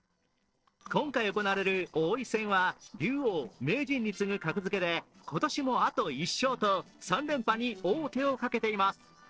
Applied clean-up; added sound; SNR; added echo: neural separator model SepFormer DNS4.